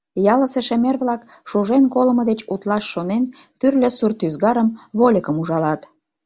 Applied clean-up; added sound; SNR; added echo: none; none; none; none.